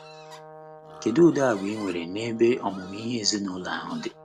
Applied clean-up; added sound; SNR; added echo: none; Brass instrument + Livestock, farm animals, working animals; 18 dB; none.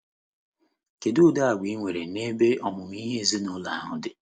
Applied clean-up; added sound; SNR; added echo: none; none; none; none.